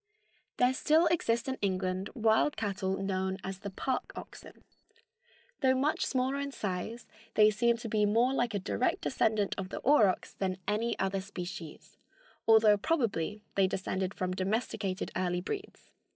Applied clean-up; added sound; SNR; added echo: neural separator model SepFormer DNS4.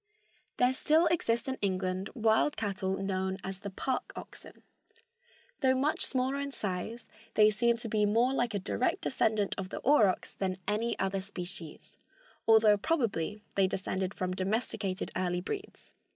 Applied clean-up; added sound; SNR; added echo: none; none; none; none.